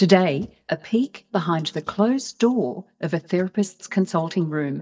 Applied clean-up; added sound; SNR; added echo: neural mask model DeepFilterNet 3.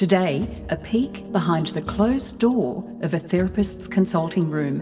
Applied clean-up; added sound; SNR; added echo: none; Bass drum / Thump, thud; 18 dB; reverberation time 1.2 s.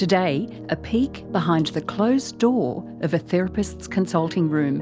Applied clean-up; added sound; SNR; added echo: none; none; none; none.